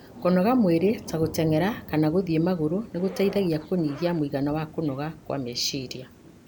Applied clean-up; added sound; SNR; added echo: none; Zipper (clothing) + Thunder / Rain; 16 dB; none.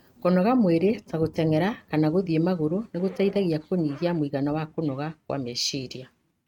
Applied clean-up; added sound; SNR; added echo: neural mask model RNNoise.